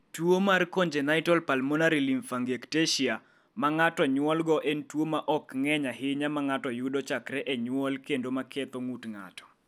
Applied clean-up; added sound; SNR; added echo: none; none; none; none.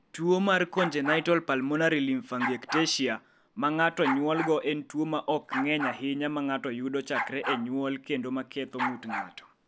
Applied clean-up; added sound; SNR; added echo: none; Bark; 9 dB; none.